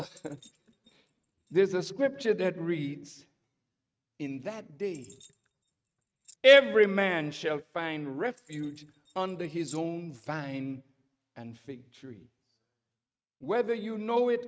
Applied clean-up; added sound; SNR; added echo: neural mask model RNNoise.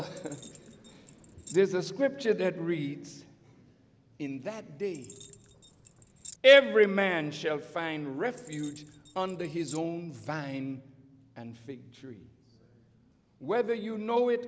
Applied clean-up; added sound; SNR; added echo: none; Keys jangling; 20 dB; none.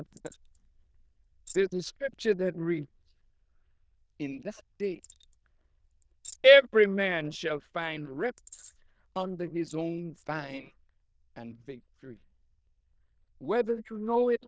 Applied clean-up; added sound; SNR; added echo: neural diffusion model UNIVERSE++.